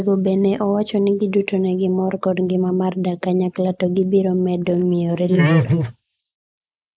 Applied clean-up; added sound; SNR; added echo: neural mask model Resemble Enhance denoiser.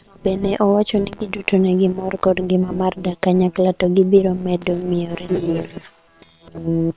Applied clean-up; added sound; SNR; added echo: neural separator model SepFormer WHAM!.